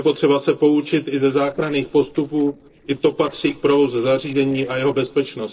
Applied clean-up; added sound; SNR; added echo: neural separator model SepFormer DNS4.